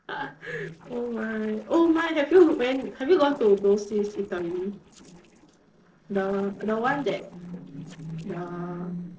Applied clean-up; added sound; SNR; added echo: neural separator model SepFormer DNS4.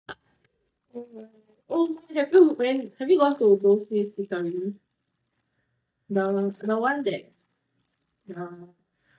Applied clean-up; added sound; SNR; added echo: neural mask model DeepFilterNet 3.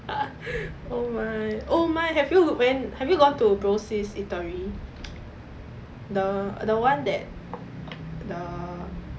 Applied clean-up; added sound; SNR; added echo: none; none; none; none.